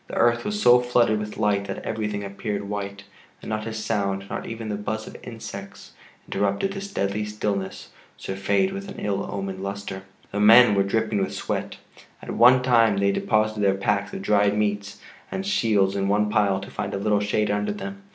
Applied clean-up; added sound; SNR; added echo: none; none; none; none.